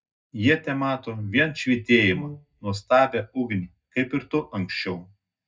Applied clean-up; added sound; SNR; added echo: neural mask model DeepFilterNet 3.